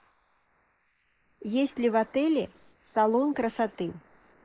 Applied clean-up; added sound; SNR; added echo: neural mask model Resemble Enhance denoiser.